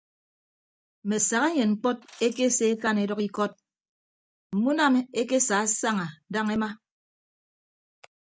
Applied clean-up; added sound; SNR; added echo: neural mask model DeepFilterNet 3.